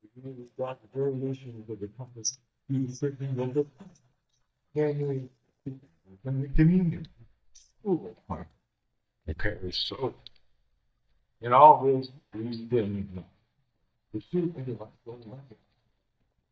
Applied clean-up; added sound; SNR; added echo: neural mask model DeepFilterNet 3.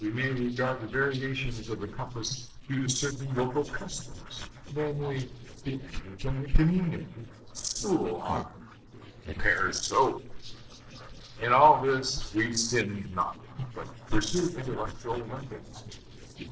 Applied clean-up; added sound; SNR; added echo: neural separator model SepFormer DNS4.